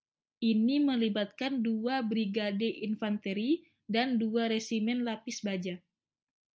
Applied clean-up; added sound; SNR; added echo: none; none; none; none.